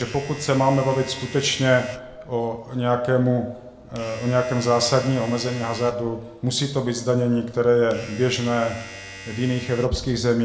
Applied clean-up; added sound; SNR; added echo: none; Domestic sounds, home sounds; 18 dB; reverberation time 0.6 s.